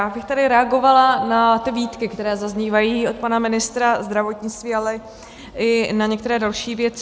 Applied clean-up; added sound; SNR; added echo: none; none; none; none.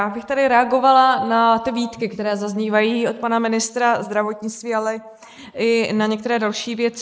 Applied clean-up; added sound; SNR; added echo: neural mask model Resemble Enhance denoiser.